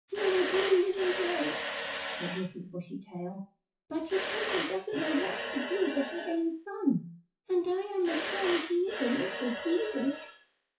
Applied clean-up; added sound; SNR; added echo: classical method WPE with log-MMSE.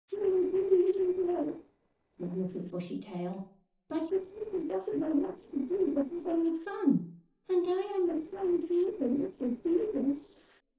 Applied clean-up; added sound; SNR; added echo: neural separator model SepFormer DNS4.